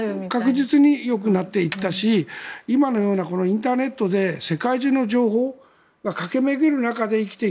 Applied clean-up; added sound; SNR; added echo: none; none; none; none.